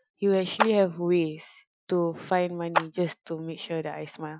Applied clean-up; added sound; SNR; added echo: classical method Wiener filter.